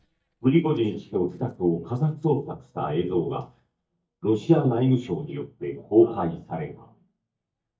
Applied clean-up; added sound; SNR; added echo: neural mask model DeepFilterNet 3.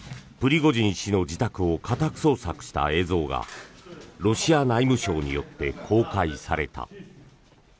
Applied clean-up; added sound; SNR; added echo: none; none; none; none.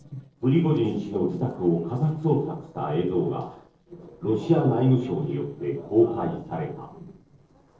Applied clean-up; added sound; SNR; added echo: neural separator model SepFormer DNS4.